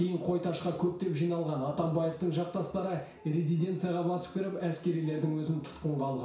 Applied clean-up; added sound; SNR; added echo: none; none; none; reverberation time 0.6 s.